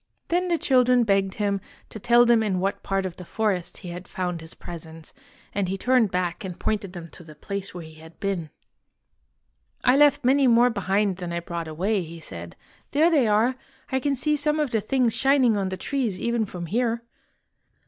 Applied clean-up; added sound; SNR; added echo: none; none; none; none.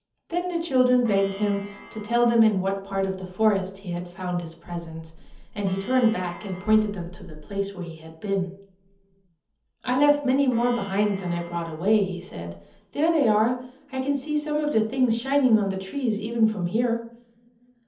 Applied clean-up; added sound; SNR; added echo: none; Plucked string instrument; 20 dB; reverberation time 0.7 s.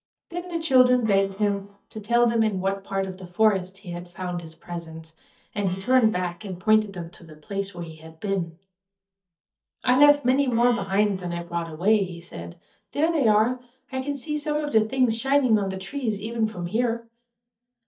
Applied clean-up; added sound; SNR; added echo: neural mask model DeepFilterNet 3.